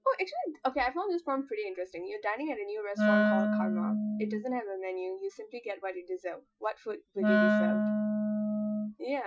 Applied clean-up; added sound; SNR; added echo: classical method Wiener filter.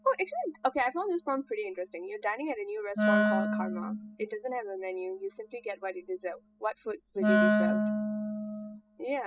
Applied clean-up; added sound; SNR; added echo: classical method spectral subtraction.